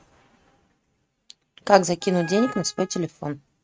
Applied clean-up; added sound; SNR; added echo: neural mask model RNNoise.